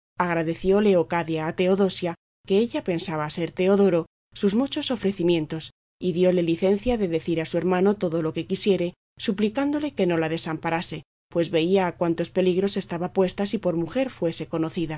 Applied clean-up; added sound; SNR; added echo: none; none; none; none.